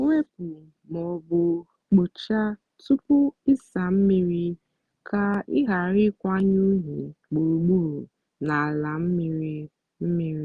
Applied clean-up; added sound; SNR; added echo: none; none; none; none.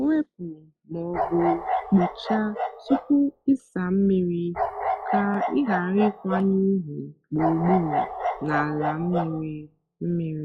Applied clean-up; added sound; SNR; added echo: classical method log-MMSE.